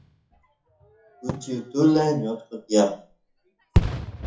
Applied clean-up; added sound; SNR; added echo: classical method WPE with log-MMSE.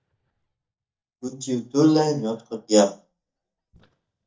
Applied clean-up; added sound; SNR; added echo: neural mask model DeepFilterNet 3.